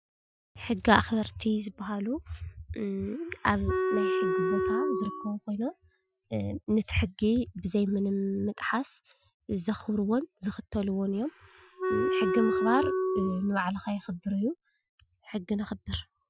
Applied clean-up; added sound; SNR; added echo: classical method Wiener filter.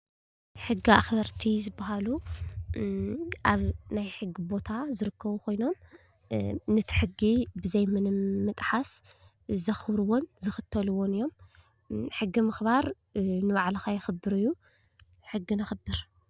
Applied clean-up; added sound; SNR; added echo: none; none; none; none.